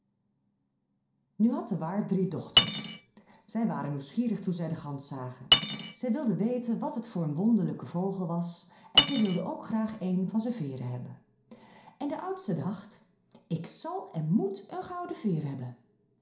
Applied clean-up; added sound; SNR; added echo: none; Cutlery, silverware; -3 dB; reverberation time 0.5 s.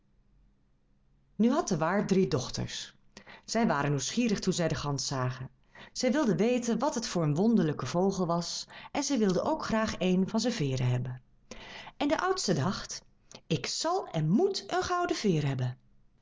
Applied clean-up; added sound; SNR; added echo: none; none; none; none.